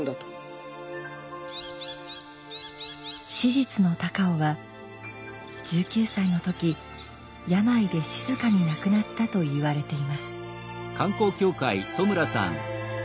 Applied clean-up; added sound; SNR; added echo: none; none; none; none.